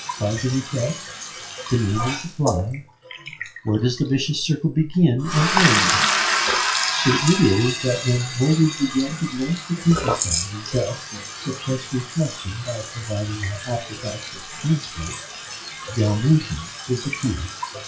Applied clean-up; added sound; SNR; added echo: classical method WPE with log-MMSE.